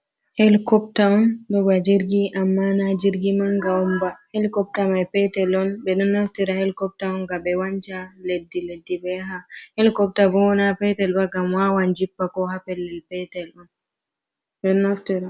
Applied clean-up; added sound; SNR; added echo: none; none; none; none.